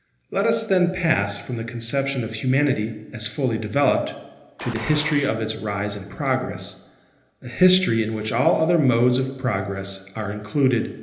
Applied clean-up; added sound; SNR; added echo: none; Gunshot, gunfire; 13 dB; reverberation time 1.0 s.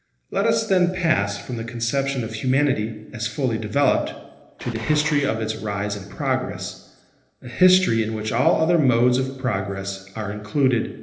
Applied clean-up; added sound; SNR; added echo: neural separator model SepFormer DNS4.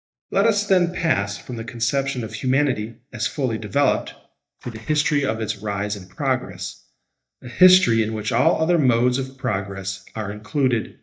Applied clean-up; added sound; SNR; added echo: neural mask model DeepFilterNet 3.